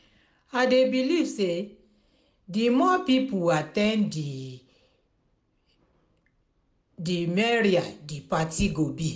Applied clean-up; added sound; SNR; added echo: none; none; none; none.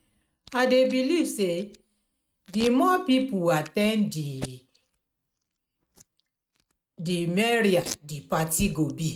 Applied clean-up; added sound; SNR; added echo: neural mask model RNNoise.